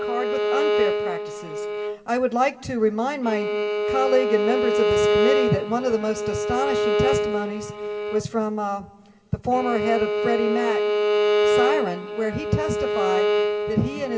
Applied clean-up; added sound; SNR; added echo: none; Bowed string instrument; -2 dB; reverberation time 1.1 s.